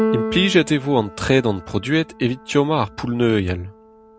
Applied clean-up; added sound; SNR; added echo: none; Keyboard (musical); 9 dB; none.